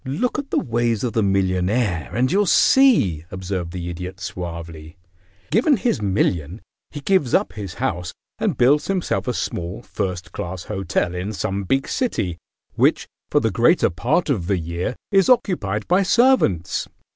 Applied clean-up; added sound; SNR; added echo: none; none; none; none.